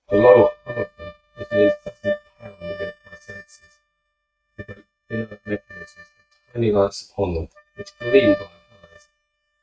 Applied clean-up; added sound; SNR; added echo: neural mask model RNNoise.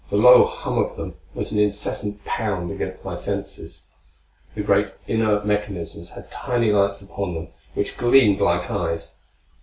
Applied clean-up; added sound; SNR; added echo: none; none; none; none.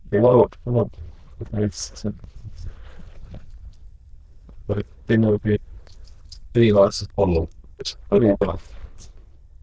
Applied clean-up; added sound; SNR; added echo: neural diffusion model UNIVERSE++.